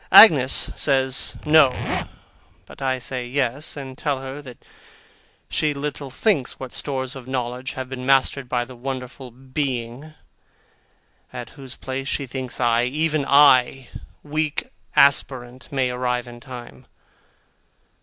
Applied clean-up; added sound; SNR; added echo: none; Zipper (clothing); 6 dB; none.